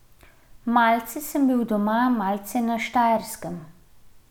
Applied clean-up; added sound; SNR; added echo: none; none; none; none.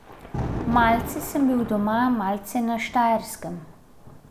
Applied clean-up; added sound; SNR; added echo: none; Thunder; 10 dB; none.